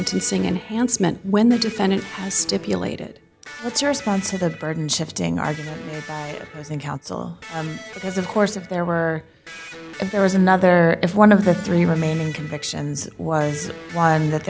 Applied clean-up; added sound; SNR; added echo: none; Electric guitar; 18 dB; none.